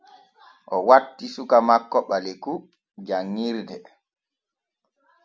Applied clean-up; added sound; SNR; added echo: none; none; none; none.